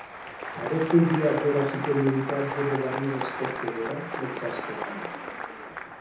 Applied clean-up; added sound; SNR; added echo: none; Applause; 6 dB; reverberation time 0.7 s.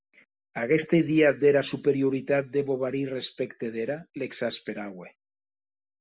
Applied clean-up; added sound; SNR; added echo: none; none; none; none.